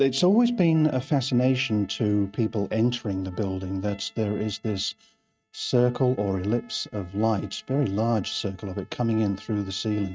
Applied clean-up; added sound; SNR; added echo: neural mask model RNNoise.